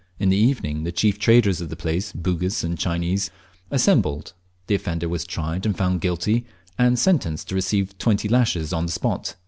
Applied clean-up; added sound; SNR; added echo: none; none; none; none.